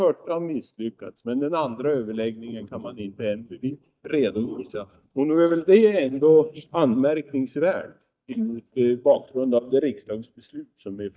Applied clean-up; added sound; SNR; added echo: neural mask model DeepFilterNet 3.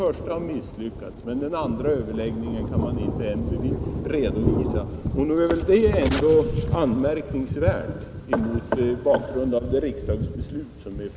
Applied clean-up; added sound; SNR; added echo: none; Thunder; 4 dB; none.